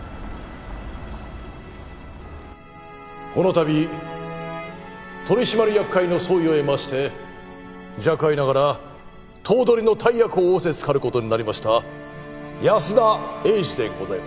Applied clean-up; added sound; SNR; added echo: none; none; none; none.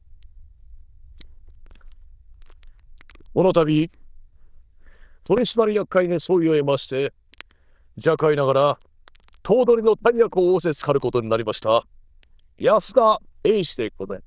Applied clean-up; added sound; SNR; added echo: neural diffusion model UNIVERSE++.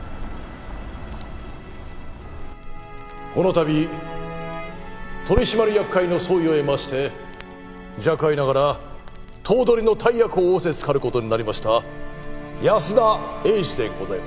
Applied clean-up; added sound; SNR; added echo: none; Crackle; 13 dB; none.